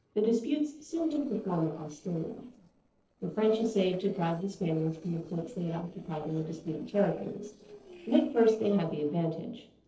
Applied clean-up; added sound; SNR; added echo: neural separator model SepFormer DNS4.